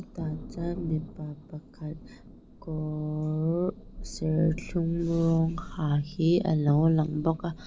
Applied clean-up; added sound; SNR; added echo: none; Thunder; 14 dB; none.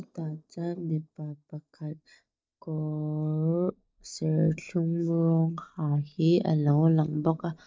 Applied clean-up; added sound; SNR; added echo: neural mask model DeepFilterNet 3.